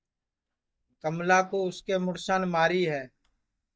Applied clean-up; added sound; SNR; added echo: neural mask model DeepFilterNet 3.